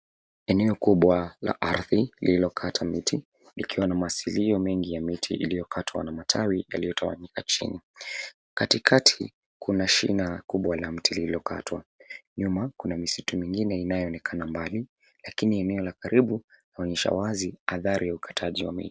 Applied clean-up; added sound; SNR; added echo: none; none; none; none.